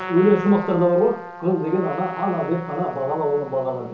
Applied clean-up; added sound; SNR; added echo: none; Trumpet; 13 dB; reverberation time 0.6 s.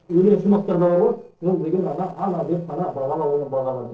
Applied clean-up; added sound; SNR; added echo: neural separator model SepFormer DNS4.